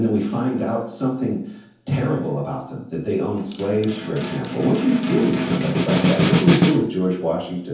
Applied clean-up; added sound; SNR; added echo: none; Snare drum; 0 dB; reverberation time 0.7 s.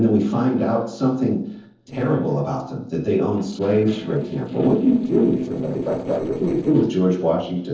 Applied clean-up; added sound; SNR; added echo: neural separator model SepFormer DNS4.